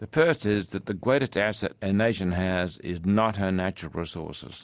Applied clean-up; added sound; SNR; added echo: none; none; none; none.